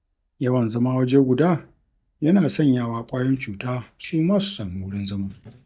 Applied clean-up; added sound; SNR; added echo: neural mask model DeepFilterNet 3.